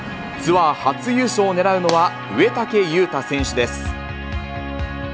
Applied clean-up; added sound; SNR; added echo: none; Bowed string instrument; 16 dB; none.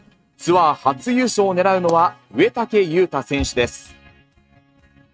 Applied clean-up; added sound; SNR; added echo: neural mask model RNNoise.